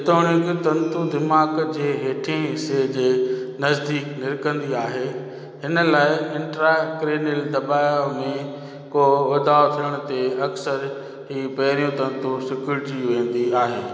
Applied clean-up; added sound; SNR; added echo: none; none; none; none.